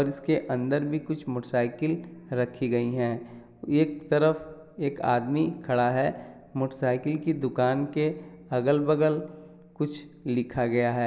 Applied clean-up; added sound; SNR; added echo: none; none; none; none.